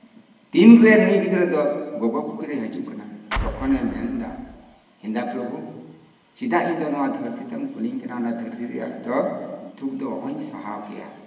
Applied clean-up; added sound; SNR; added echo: none; Explosion; 9 dB; reverberation time 1.3 s.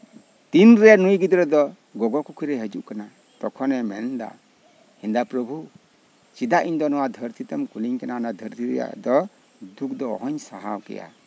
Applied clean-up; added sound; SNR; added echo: none; none; none; none.